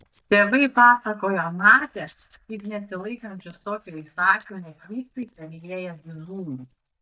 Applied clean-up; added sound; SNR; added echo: neural mask model DeepFilterNet 3.